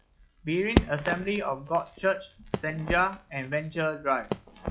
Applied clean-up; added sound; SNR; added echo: classical method log-MMSE.